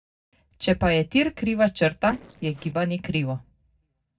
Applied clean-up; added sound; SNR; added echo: neural separator model SepFormer DNS4.